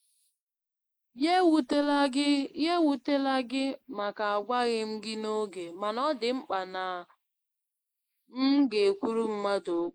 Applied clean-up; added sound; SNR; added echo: neural mask model Resemble Enhance denoiser.